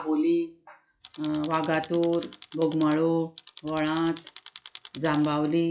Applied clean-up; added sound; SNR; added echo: classical method log-MMSE.